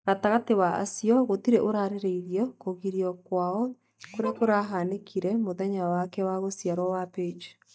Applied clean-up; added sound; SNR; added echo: neural mask model DeepFilterNet 3.